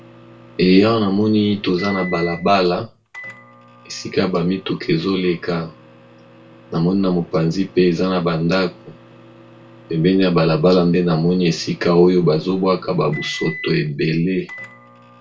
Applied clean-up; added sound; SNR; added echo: none; Microwave oven; 20 dB; reverberation time 0.2 s.